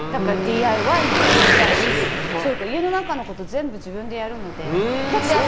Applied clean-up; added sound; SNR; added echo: none; Car passing by / Traffic noise, roadway noise / Engine; 0 dB; none.